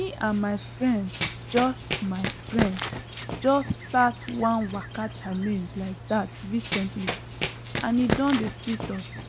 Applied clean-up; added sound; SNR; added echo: none; Run; 6 dB; none.